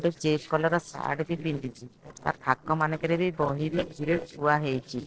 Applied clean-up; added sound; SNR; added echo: neural separator model SepFormer DNS4.